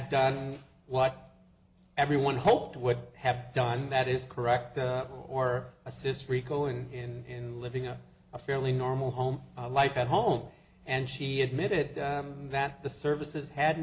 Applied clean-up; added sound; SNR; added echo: none; none; none; none.